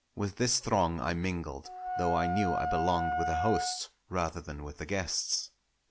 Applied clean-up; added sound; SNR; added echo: none; Wind instrument, woodwind instrument; 2 dB; none.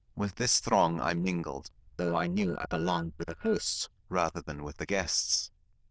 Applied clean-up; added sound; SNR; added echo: neural diffusion model UNIVERSE++.